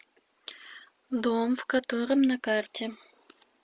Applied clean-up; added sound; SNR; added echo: none; none; none; none.